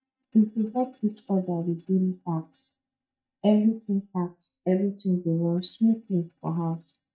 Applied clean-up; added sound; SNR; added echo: neural mask model DeepFilterNet 3.